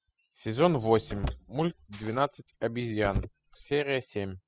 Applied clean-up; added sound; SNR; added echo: classical method spectral subtraction.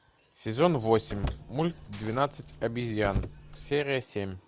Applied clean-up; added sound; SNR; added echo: none; Shatter + Car; 9 dB; none.